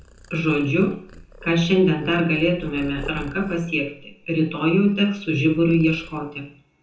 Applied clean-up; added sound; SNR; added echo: none; Purr; 20 dB; reverberation time 0.6 s.